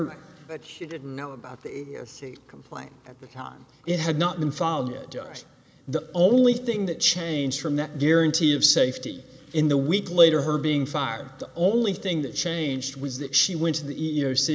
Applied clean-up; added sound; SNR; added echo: none; none; none; none.